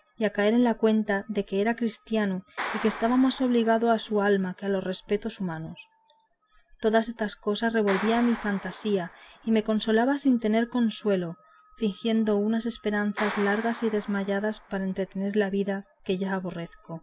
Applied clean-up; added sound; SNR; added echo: none; Clapping; 16 dB; none.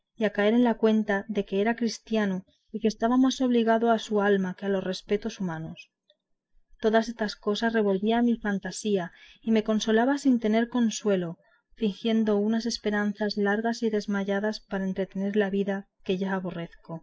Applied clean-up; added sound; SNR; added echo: neural mask model Resemble Enhance denoiser.